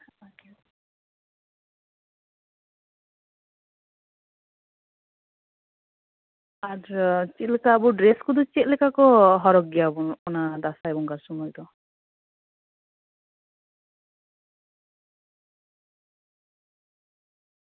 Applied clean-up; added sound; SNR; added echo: none; none; none; none.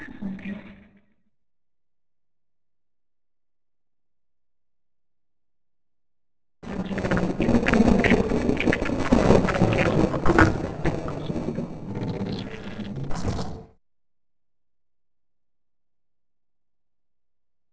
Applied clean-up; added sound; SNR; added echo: neural separator model SepFormer DNS4.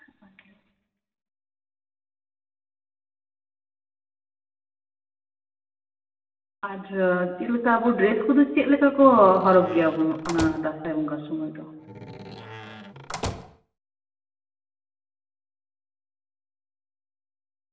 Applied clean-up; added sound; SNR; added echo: none; Slam; 11 dB; reverberation time 1.1 s.